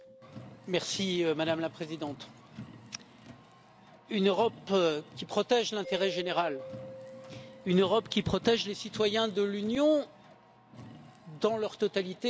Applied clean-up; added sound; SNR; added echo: none; Mallet percussion + Car; 16 dB; none.